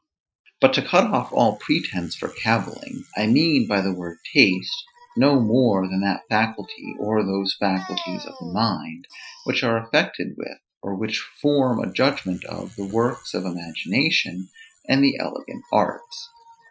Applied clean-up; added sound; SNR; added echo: classical method Wiener filter.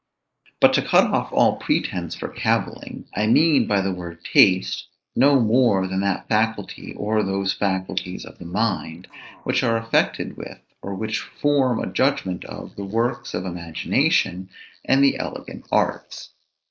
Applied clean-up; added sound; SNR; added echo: neural mask model Resemble Enhance denoiser.